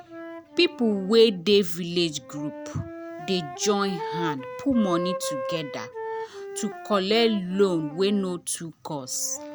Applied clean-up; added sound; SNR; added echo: none; Wind instrument, woodwind instrument; 11 dB; none.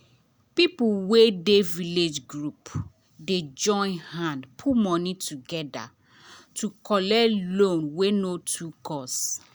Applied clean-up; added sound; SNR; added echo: none; none; none; none.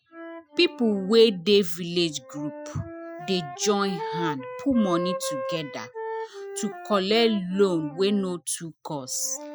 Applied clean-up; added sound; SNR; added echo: classical method Wiener filter.